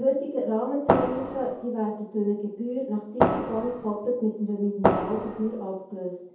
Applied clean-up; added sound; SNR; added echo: none; Fireworks; -2 dB; reverberation time 0.7 s.